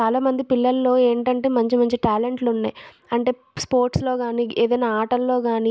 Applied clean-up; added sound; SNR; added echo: none; none; none; none.